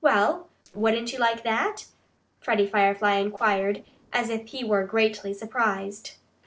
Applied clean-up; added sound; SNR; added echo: neural separator model SepFormer DNS4.